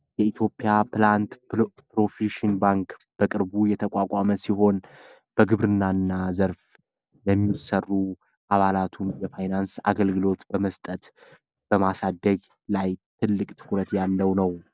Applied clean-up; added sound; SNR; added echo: none; none; none; none.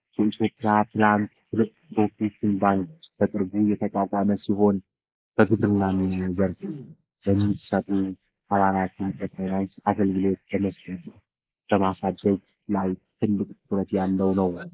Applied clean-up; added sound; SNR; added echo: neural mask model Resemble Enhance denoiser.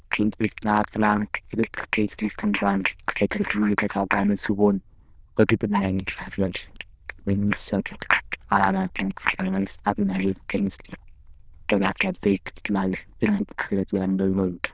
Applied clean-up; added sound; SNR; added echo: neural diffusion model UNIVERSE++.